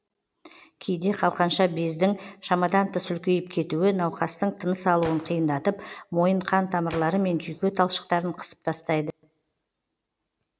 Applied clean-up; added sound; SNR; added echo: none; Gunshot, gunfire; 19 dB; none.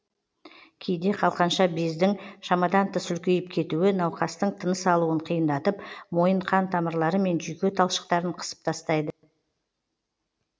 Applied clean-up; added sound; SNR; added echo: none; none; none; none.